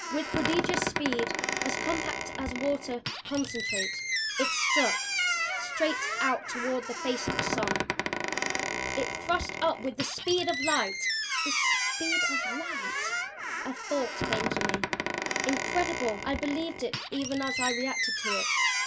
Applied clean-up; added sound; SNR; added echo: none; Squeak; -2 dB; none.